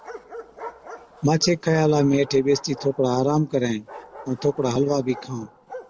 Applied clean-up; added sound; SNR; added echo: none; Bark; 18 dB; none.